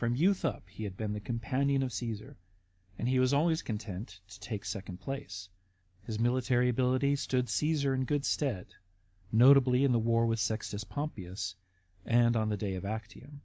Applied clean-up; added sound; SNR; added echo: none; none; none; none.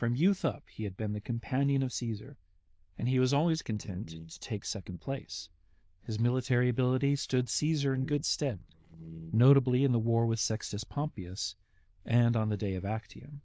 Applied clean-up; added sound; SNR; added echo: neural diffusion model UNIVERSE++.